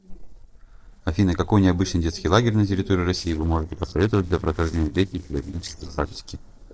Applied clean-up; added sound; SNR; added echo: neural separator model SepFormer DNS4.